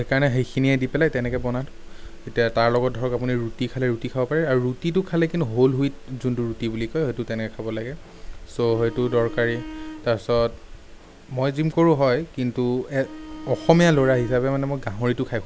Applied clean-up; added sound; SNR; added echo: none; Bowed string instrument; 15 dB; none.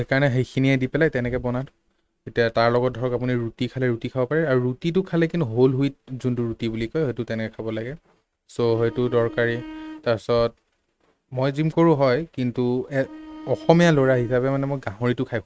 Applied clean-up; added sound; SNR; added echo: neural mask model RNNoise.